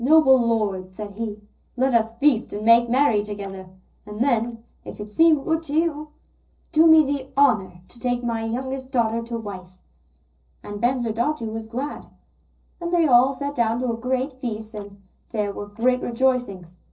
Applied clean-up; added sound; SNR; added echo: neural separator model SepFormer DNS4.